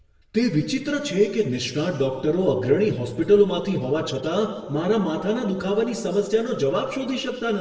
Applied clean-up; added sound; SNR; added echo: none; none; none; reverberation time 1.2 s.